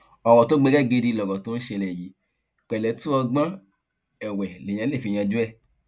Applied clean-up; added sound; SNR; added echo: none; none; none; none.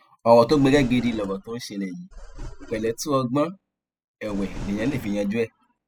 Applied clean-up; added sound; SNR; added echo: classical method spectral subtraction.